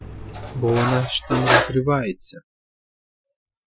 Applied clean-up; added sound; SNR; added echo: classical method Wiener filter.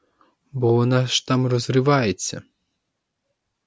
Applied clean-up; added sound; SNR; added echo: none; none; none; none.